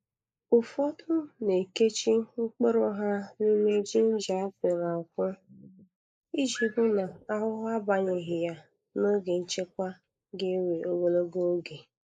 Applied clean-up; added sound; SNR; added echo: neural mask model Resemble Enhance denoiser.